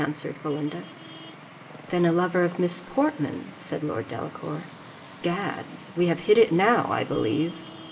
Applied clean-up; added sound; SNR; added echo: none; Traffic noise, roadway noise; 17 dB; reverberation time 2.6 s.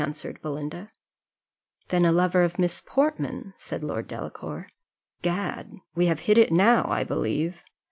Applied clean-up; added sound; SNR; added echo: none; none; none; none.